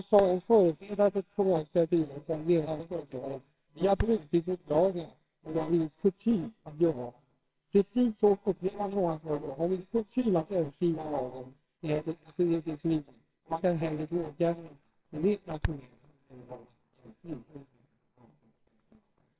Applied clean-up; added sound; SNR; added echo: neural separator model SepFormer WHAMR!.